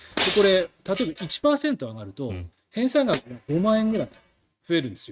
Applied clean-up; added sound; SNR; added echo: neural mask model RNNoise.